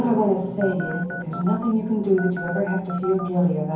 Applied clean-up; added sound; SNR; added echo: none; Telephone; 11 dB; reverberation time 0.9 s.